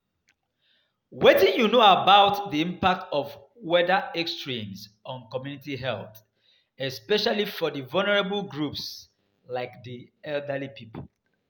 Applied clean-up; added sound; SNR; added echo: none; none; none; none.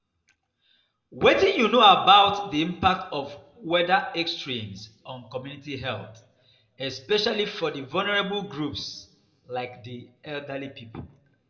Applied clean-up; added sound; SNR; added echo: none; none; none; reverberation time 0.5 s.